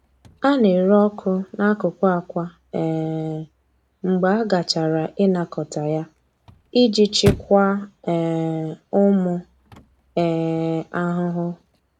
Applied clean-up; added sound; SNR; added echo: none; Chirp, tweet / Slam / Car; 16 dB; none.